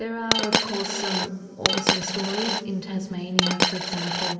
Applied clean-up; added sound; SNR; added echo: none; Coin (dropping); -5 dB; reverberation time 2.9 s.